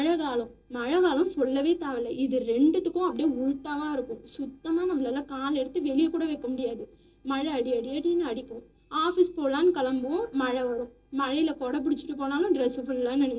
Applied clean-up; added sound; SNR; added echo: neural separator model SepFormer DNS4.